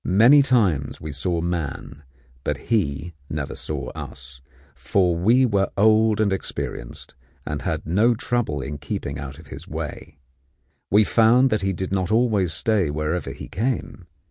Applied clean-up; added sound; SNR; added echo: none; none; none; none.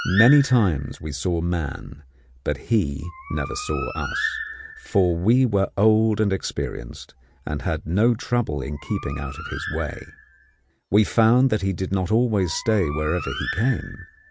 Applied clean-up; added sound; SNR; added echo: none; Bird; 13 dB; none.